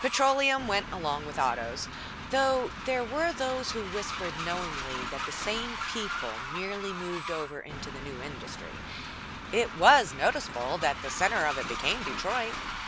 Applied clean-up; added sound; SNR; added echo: none; Train; 7 dB; none.